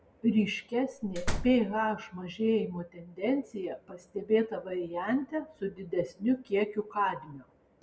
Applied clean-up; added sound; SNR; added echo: none; Slam; 3 dB; none.